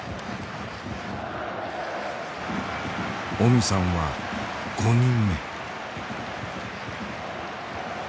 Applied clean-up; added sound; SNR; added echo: none; none; none; none.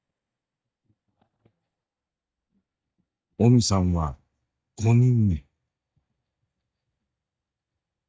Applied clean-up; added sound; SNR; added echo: neural mask model DeepFilterNet 3.